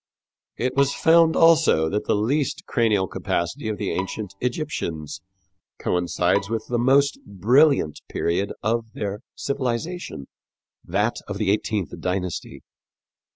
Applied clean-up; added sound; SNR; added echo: none; Bowed string instrument; 17 dB; none.